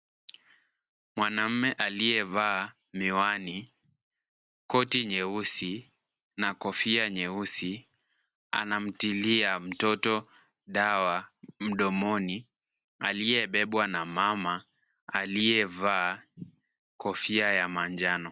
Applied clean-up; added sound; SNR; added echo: none; none; none; none.